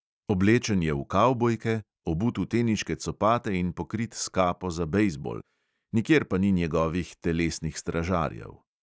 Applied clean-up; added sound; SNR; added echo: none; none; none; none.